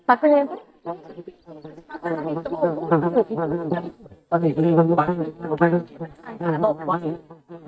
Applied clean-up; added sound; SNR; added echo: neural mask model DeepFilterNet 3.